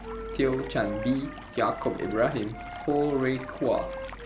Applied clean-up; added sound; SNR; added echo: none; Wind instrument, woodwind instrument + Stream; 11 dB; none.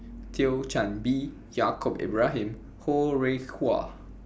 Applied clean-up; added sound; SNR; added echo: none; none; none; none.